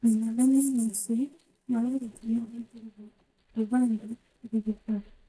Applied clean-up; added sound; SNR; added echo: neural mask model DeepFilterNet 3.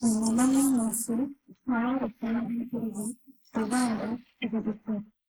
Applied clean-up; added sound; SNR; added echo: neural mask model Resemble Enhance denoiser.